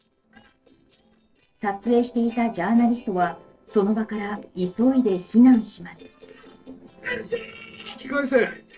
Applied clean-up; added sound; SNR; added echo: neural separator model SepFormer DNS4.